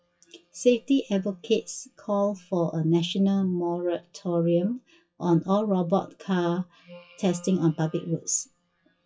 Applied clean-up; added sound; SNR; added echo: classical method WPE with log-MMSE.